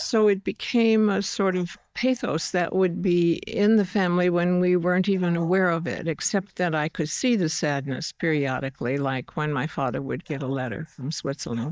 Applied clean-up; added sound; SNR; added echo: neural mask model DeepFilterNet 3.